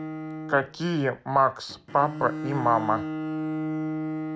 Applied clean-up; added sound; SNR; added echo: none; Bowed string instrument; 5 dB; none.